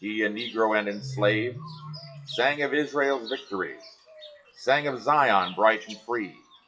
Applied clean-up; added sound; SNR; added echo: classical method WPE with log-MMSE.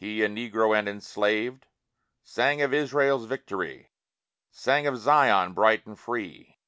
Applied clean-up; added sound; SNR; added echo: none; none; none; none.